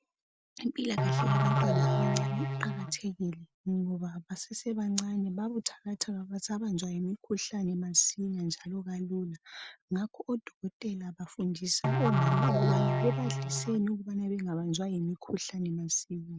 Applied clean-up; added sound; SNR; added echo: none; Musical instrument; -5 dB; none.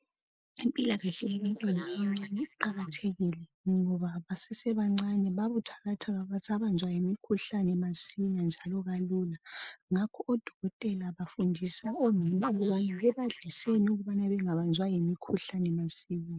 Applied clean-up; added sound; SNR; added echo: neural mask model Resemble Enhance denoiser.